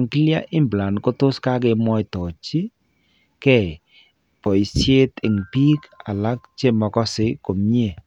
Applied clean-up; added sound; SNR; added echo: none; none; none; none.